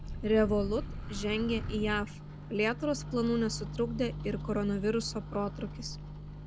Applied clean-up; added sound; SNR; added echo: none; Microwave oven; 7 dB; none.